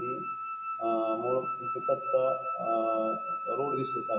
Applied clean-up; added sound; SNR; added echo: none; Wind instrument, woodwind instrument; 3 dB; reverberation time 1.6 s.